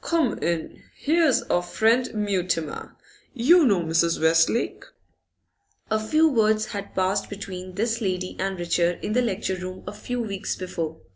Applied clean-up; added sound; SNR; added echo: none; none; none; none.